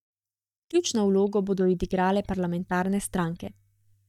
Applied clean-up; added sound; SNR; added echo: neural mask model DeepFilterNet 3.